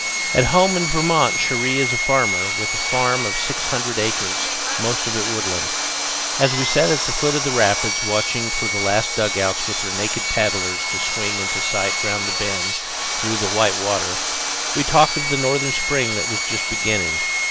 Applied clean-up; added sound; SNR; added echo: none; Sawing; 0 dB; none.